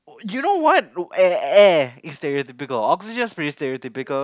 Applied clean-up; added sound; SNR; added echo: none; none; none; none.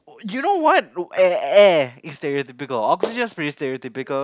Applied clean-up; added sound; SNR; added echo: none; Clapping; 18 dB; none.